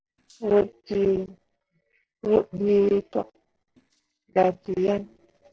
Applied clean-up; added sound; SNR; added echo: neural separator model SepFormer DNS4.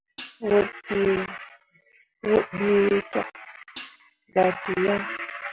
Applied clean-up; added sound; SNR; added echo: none; Hi-hat; 16 dB; none.